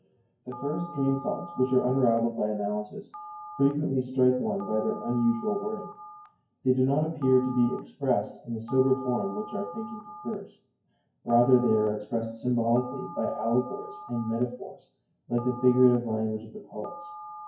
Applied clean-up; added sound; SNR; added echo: classical method WPE with log-MMSE.